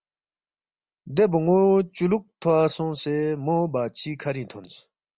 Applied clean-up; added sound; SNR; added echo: none; none; none; none.